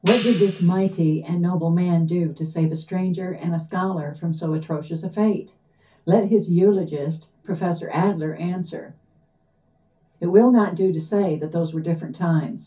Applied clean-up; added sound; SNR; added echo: none; Hi-hat; 10 dB; reverberation time 0.3 s.